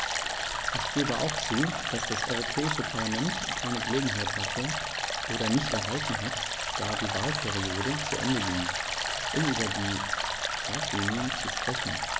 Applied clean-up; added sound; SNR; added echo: none; Stream; -2 dB; none.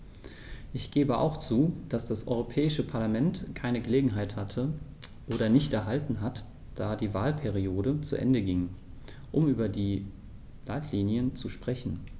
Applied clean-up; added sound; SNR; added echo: none; none; none; none.